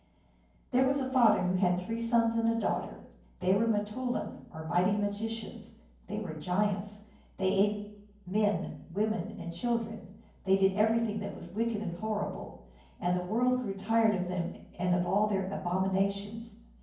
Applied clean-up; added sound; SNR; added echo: none; none; none; reverberation time 0.9 s.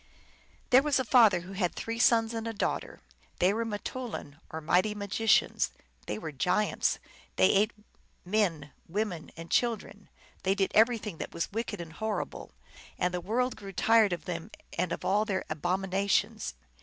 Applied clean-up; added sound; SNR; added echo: none; none; none; none.